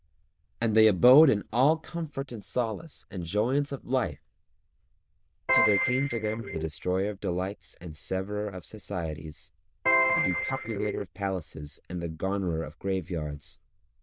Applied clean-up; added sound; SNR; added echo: neural diffusion model UNIVERSE++.